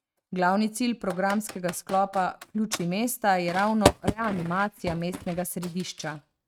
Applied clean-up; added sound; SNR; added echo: neural mask model RNNoise.